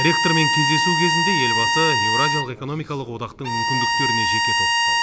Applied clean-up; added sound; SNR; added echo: none; Bowed string instrument; -5 dB; none.